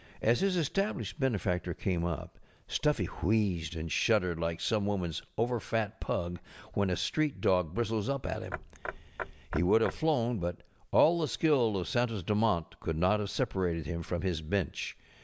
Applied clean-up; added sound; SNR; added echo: none; Knock / Wood; 12 dB; none.